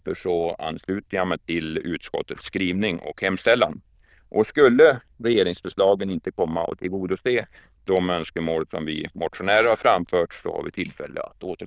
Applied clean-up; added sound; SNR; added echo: neural diffusion model UNIVERSE++.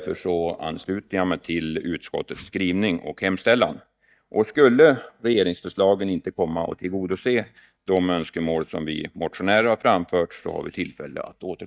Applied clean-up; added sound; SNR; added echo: neural mask model DeepFilterNet 3.